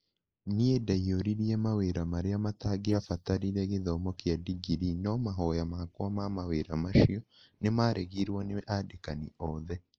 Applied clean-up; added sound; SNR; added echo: neural mask model Resemble Enhance denoiser.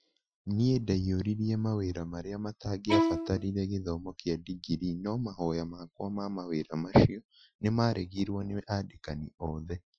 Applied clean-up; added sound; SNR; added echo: classical method Wiener filter.